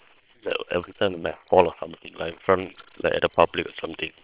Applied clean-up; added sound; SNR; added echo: neural separator model SepFormer WHAM!.